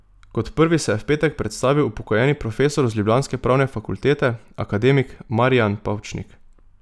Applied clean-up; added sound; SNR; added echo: none; none; none; none.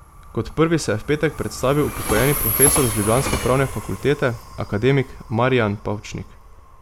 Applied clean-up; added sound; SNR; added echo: none; Train; 6 dB; none.